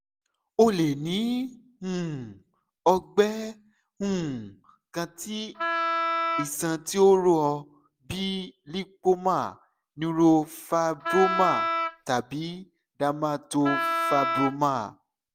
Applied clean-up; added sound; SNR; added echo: none; Wind instrument, woodwind instrument; 1 dB; none.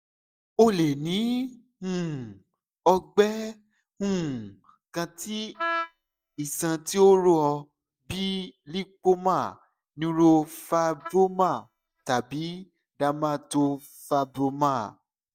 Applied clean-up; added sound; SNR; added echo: neural mask model DeepFilterNet 3.